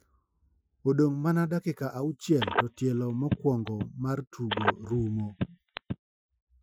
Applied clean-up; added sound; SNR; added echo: classical method Wiener filter.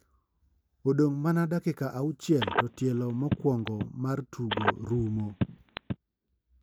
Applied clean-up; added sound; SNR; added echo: none; Telephone; 3 dB; none.